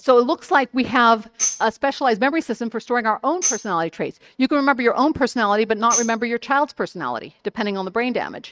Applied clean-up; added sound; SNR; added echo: neural mask model RNNoise.